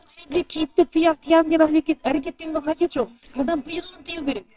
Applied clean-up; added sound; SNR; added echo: neural separator model SepFormer WHAMR!.